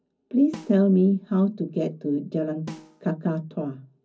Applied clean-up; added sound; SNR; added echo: none; Snare drum; 19 dB; reverberation time 0.4 s.